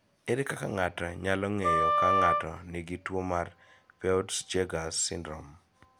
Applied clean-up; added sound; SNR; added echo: none; Wind instrument, woodwind instrument; -5 dB; none.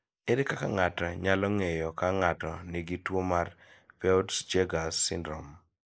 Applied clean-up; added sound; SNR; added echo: neural mask model Resemble Enhance denoiser.